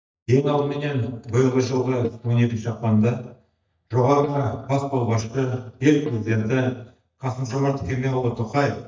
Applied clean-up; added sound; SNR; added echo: neural mask model DeepFilterNet 3.